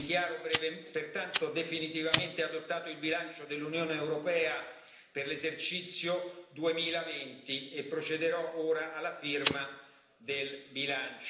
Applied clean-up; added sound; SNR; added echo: none; Fire; -1 dB; reverberation time 0.9 s.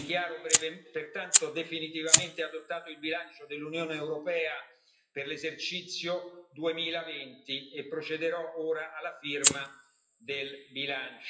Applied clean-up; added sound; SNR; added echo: classical method WPE with log-MMSE.